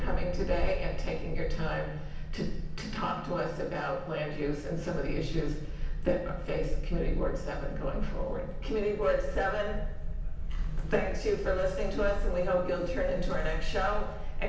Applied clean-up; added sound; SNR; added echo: none; Bark; -1 dB; reverberation time 0.9 s.